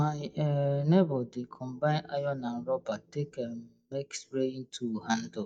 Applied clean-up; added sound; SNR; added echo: neural mask model DeepFilterNet 3.